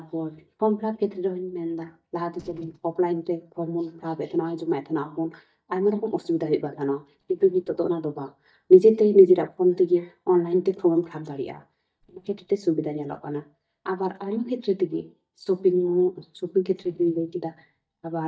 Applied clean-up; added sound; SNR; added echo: neural mask model DeepFilterNet 3.